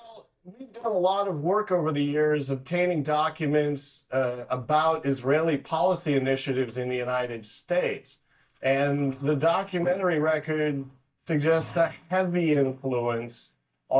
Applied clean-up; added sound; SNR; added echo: neural mask model DeepFilterNet 3.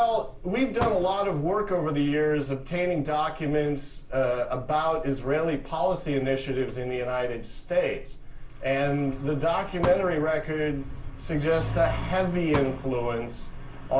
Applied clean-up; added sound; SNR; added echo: none; Fireworks; 10 dB; reverberation time 0.3 s.